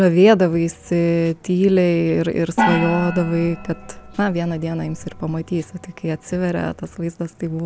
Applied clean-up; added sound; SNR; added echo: none; Gong; 7 dB; none.